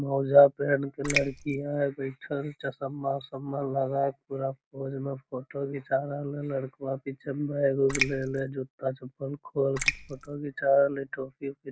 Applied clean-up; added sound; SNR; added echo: none; Raindrop; 3 dB; none.